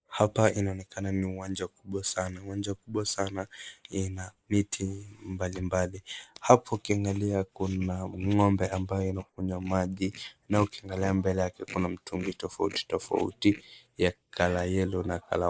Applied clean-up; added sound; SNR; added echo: neural mask model Resemble Enhance denoiser.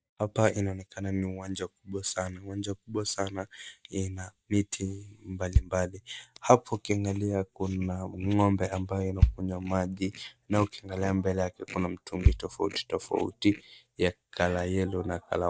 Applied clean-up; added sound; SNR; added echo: neural mask model DeepFilterNet 3.